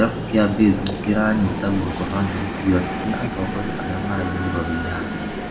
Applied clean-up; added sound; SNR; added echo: none; Train; 5 dB; reverberation time 0.6 s.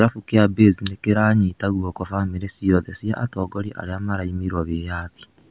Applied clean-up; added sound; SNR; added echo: none; none; none; none.